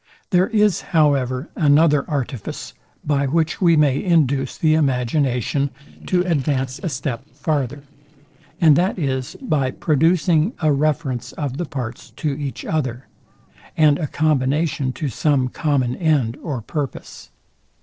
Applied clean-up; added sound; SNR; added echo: neural separator model SepFormer DNS4.